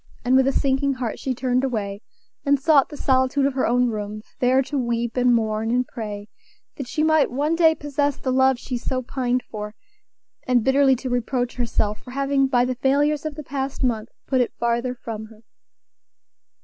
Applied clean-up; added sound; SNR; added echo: none; none; none; none.